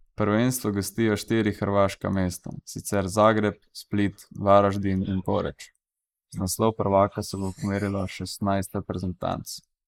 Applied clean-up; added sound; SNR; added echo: neural mask model Resemble Enhance denoiser.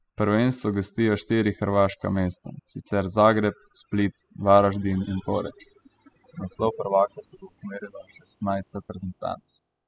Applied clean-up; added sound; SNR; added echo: classical method spectral subtraction.